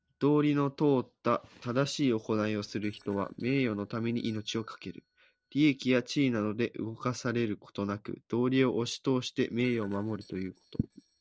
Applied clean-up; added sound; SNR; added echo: neural separator model SepFormer DNS4.